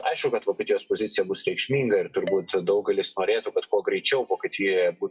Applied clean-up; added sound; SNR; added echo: classical method WPE with log-MMSE.